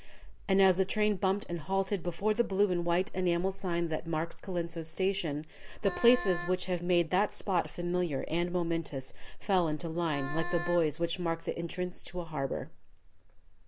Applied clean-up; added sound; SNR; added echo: none; Wind instrument, woodwind instrument; 12 dB; none.